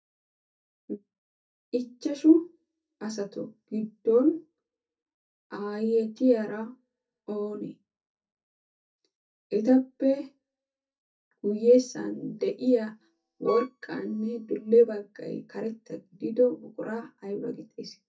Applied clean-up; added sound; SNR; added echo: neural mask model DeepFilterNet 3.